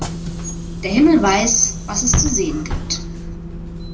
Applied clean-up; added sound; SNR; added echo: none; Bus / Engine; 6 dB; reverberation time 0.4 s.